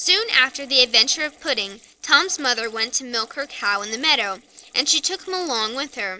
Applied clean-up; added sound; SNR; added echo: neural separator model SepFormer DNS4.